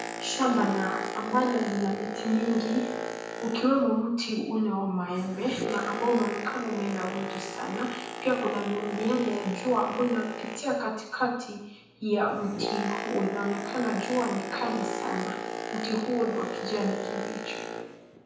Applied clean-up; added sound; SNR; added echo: none; Boat, Water vehicle; 6 dB; reverberation time 0.9 s.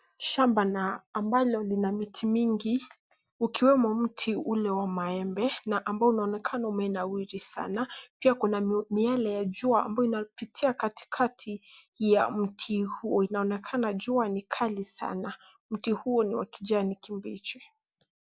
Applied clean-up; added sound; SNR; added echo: none; none; none; none.